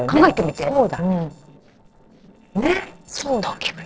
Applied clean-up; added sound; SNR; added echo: neural separator model SepFormer DNS4.